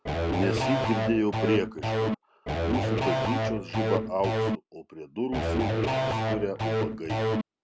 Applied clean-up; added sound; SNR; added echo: none; Electric guitar / Bass guitar; -4 dB; none.